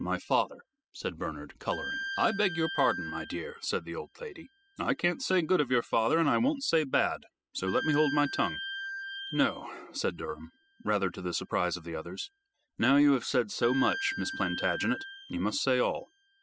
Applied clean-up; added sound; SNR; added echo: classical method spectral subtraction.